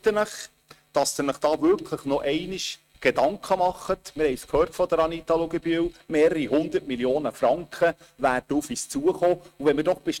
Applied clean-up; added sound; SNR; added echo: neural mask model RNNoise.